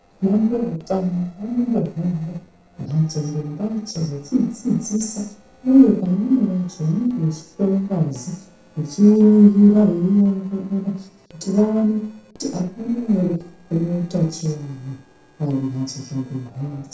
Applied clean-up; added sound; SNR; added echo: neural separator model SepFormer DNS4.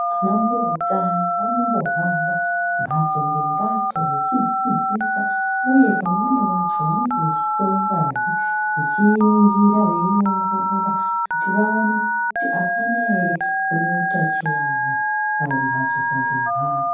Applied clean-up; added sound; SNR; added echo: none; Telephone; -2 dB; reverberation time 0.7 s.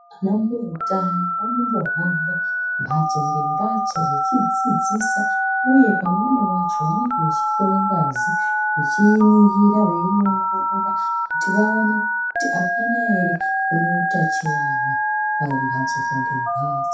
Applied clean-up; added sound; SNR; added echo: classical method WPE with log-MMSE.